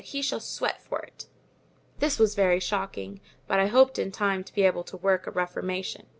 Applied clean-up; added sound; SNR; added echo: none; none; none; none.